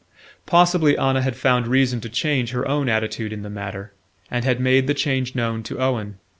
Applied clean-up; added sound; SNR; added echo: none; none; none; none.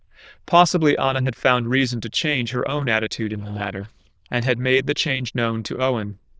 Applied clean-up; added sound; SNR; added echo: neural diffusion model UNIVERSE++.